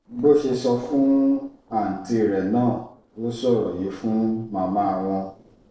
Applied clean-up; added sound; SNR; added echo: neural separator model SepFormer DNS4.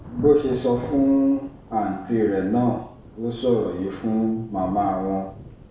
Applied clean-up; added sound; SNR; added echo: none; Thunder / Rain; 17 dB; reverberation time 0.3 s.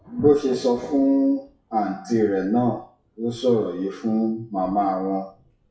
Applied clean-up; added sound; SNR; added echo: classical method WPE with log-MMSE.